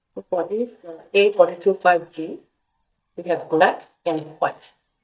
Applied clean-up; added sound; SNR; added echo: neural mask model DeepFilterNet 3.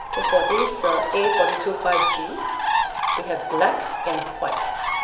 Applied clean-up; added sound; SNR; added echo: none; Bird; -1 dB; reverberation time 0.8 s.